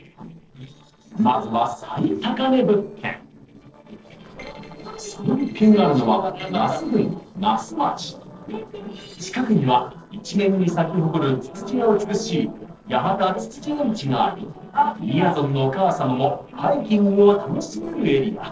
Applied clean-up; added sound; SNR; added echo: neural separator model SepFormer DNS4.